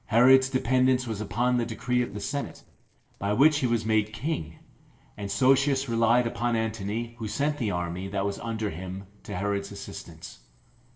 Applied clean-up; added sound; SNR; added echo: neural separator model SepFormer DNS4.